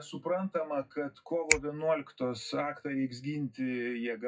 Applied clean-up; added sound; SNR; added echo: classical method WPE with log-MMSE.